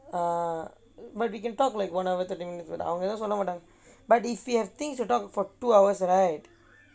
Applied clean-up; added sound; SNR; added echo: none; none; none; none.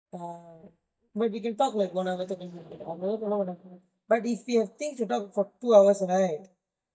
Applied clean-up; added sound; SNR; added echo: neural mask model DeepFilterNet 3.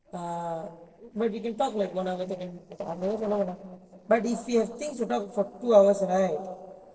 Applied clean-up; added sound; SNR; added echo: neural separator model SepFormer DNS4.